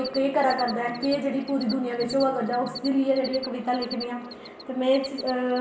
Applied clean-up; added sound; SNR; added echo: none; Cricket; 15 dB; reverberation time 0.8 s.